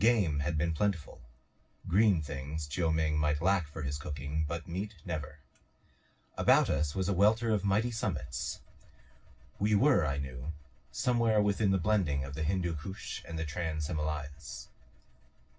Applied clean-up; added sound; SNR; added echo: none; none; none; reverberation time 0.4 s.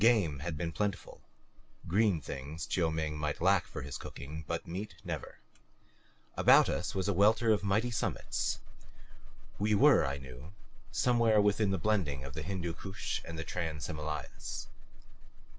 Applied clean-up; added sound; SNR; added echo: none; none; none; none.